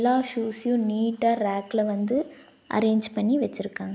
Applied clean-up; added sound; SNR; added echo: none; none; none; none.